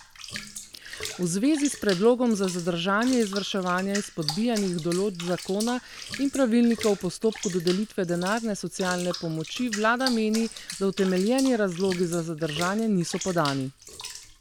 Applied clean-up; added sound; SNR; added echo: none; Bathtub (filling or washing) / Water; 13 dB; none.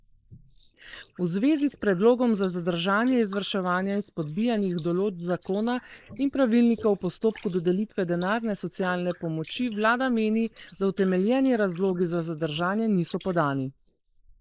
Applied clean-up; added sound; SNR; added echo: neural mask model Resemble Enhance denoiser.